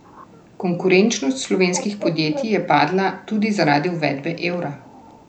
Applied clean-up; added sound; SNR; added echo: none; Bird; 16 dB; none.